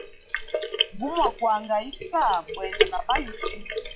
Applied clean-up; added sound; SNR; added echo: classical method log-MMSE.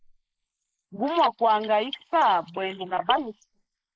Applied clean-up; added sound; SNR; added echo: neural mask model Resemble Enhance denoiser.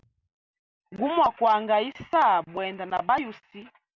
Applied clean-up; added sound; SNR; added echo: none; none; none; none.